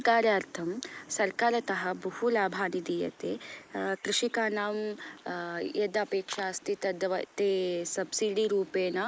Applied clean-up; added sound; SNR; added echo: neural mask model Resemble Enhance denoiser.